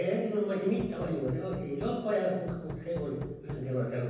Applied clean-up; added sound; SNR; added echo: none; Knock; 11 dB; reverberation time 1.1 s.